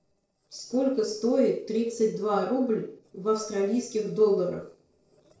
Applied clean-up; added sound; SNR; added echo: neural separator model SepFormer DNS4.